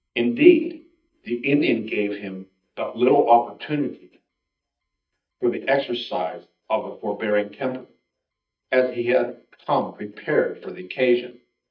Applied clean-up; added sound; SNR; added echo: neural mask model DeepFilterNet 3.